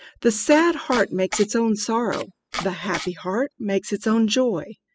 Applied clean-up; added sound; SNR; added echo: classical method spectral subtraction.